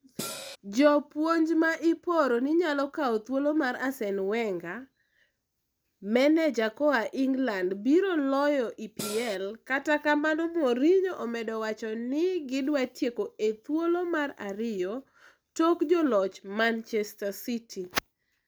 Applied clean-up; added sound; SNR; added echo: none; Cymbal; 9 dB; none.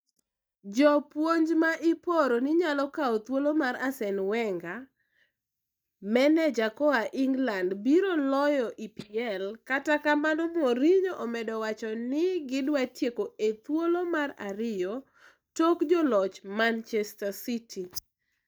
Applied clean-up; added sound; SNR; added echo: neural mask model DeepFilterNet 3.